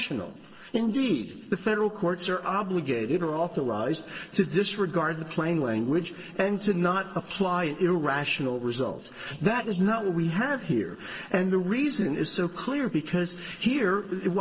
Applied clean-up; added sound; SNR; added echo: neural separator model SepFormer DNS4.